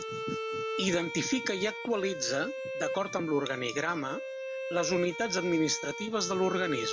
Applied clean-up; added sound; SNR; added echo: none; Bowed string instrument; 6 dB; none.